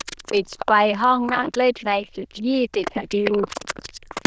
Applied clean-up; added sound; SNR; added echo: neural diffusion model UNIVERSE++.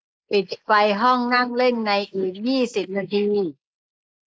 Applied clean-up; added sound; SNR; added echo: neural mask model Resemble Enhance denoiser.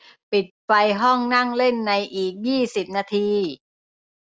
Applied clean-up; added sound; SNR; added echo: none; none; none; none.